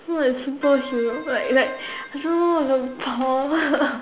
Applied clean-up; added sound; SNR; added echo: none; Keyboard (musical); 18 dB; none.